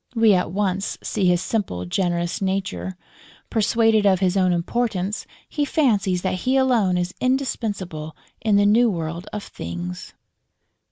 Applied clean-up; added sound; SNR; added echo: none; none; none; none.